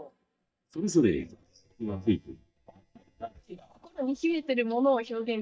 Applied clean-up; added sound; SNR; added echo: neural mask model DeepFilterNet 3.